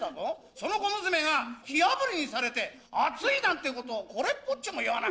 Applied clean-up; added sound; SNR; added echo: neural separator model SepFormer DNS4.